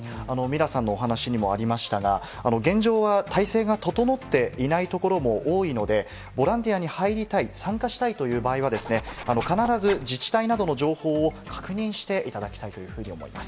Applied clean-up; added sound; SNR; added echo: none; Zipper (clothing); 13 dB; none.